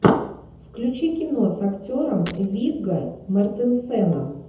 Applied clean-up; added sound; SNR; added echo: none; Shatter; 16 dB; reverberation time 0.7 s.